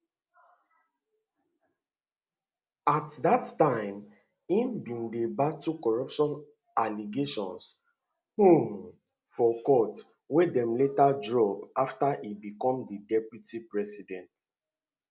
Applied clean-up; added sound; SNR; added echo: none; none; none; none.